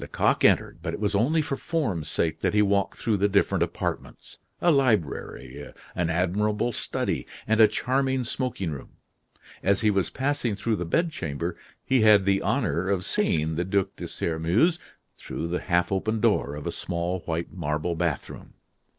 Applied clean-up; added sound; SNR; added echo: neural separator model SepFormer DNS4.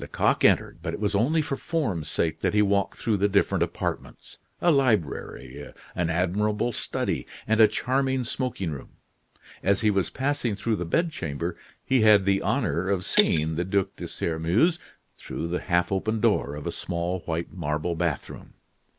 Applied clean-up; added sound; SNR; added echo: none; Shatter; 12 dB; none.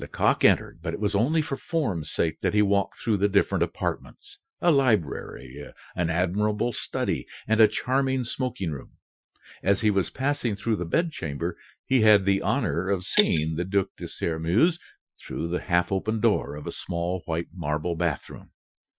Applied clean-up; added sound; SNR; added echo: classical method Wiener filter.